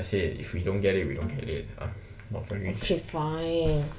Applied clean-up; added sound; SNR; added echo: none; Snare drum; 19 dB; reverberation time 0.5 s.